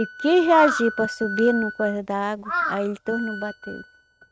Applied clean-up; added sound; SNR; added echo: neural mask model RNNoise.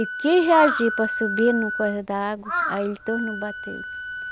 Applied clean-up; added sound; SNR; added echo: none; Crow + Wind instrument, woodwind instrument; 5 dB; none.